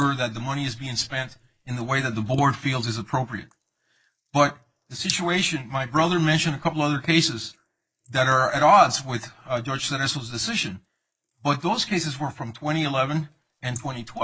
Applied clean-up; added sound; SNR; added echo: neural mask model Resemble Enhance denoiser.